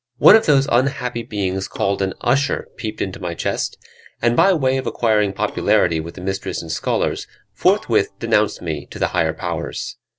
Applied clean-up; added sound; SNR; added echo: neural separator model SepFormer DNS4.